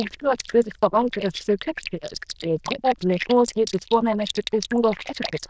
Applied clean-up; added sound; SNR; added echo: neural diffusion model UNIVERSE++.